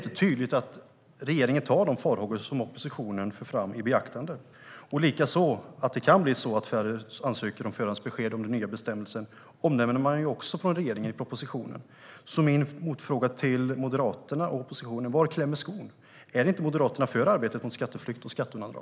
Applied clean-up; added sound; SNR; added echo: none; none; none; none.